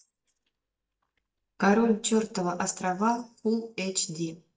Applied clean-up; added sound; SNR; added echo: neural mask model DeepFilterNet 3.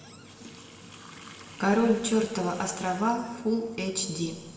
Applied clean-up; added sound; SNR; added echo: none; Water tap, faucet; 18 dB; reverberation time 1.4 s.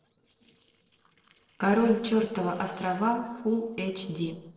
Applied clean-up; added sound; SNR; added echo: neural separator model SepFormer DNS4.